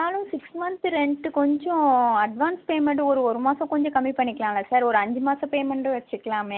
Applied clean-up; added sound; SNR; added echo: none; none; none; none.